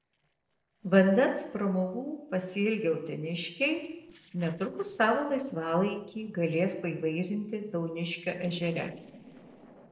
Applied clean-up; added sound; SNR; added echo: neural separator model SepFormer DNS4.